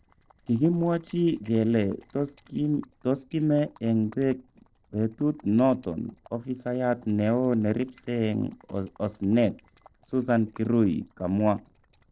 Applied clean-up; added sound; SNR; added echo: neural separator model SepFormer DNS4.